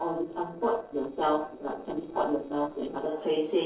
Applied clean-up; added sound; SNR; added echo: neural separator model SepFormer DNS4.